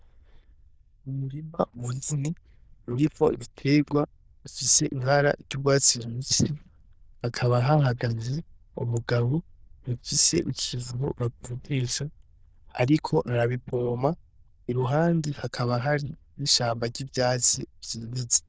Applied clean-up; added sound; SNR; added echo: neural diffusion model UNIVERSE++.